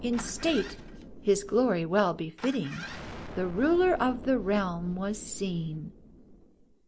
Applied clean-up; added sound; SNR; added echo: none; Explosion + Engine starting; 14 dB; none.